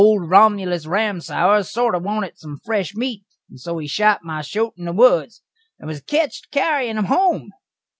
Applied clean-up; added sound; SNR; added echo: none; none; none; none.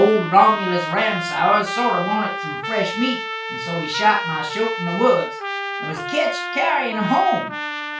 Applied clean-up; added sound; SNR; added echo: none; Trumpet; 6 dB; reverberation time 0.2 s.